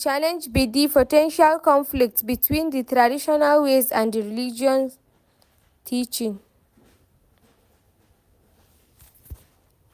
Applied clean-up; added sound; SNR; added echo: none; none; none; none.